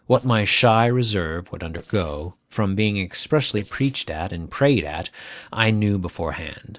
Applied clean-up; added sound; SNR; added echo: neural separator model SepFormer DNS4.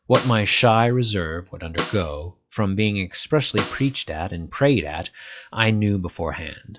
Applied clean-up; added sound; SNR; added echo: classical method log-MMSE.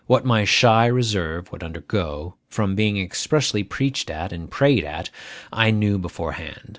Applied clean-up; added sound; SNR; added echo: none; none; none; none.